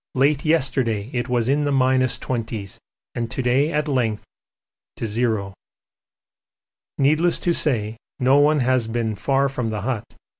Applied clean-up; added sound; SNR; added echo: none; none; none; none.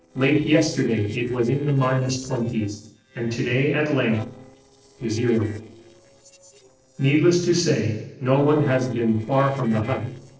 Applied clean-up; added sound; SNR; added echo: neural separator model SepFormer DNS4.